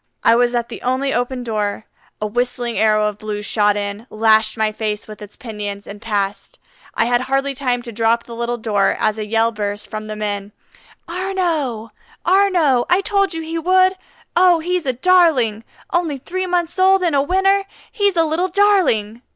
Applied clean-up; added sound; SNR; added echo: none; none; none; none.